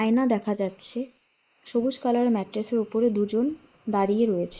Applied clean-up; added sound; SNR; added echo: neural mask model Resemble Enhance denoiser.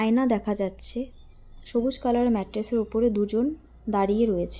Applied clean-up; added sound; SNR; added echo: none; none; none; none.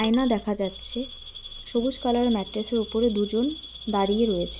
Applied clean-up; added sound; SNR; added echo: none; Coin (dropping) / Glass; 14 dB; none.